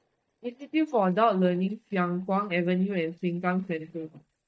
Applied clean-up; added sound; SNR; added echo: neural mask model DeepFilterNet 3.